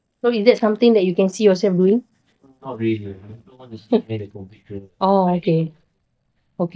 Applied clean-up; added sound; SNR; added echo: neural mask model DeepFilterNet 3.